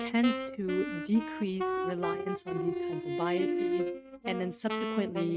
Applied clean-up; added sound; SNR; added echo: neural mask model RNNoise.